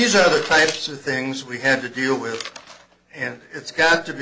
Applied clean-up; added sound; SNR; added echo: none; none; none; none.